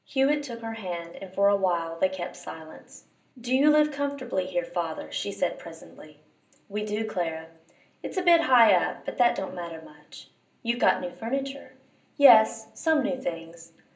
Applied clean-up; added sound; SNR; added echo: none; none; none; reverberation time 0.5 s.